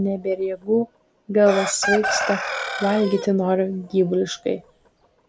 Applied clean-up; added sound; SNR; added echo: none; Chicken, rooster; 8 dB; none.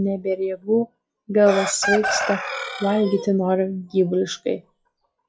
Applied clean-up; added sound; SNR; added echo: classical method log-MMSE.